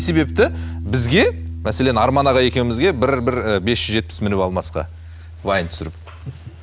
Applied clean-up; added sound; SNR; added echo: none; Piano; 10 dB; none.